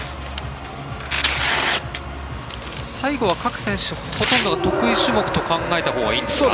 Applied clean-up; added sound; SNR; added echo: none; Tearing; 5 dB; none.